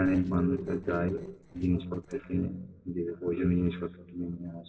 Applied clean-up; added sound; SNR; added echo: neural separator model SepFormer DNS4.